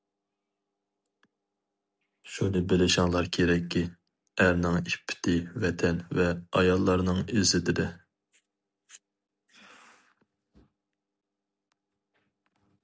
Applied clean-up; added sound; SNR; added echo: none; none; none; none.